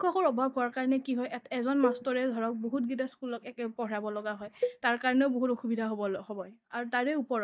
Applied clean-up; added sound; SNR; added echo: neural mask model DeepFilterNet 3.